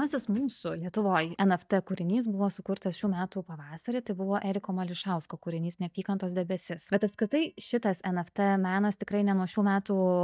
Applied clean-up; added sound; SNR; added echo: neural mask model DeepFilterNet 3.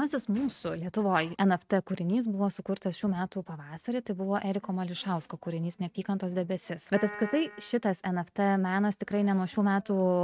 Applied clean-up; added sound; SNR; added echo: neural mask model RNNoise.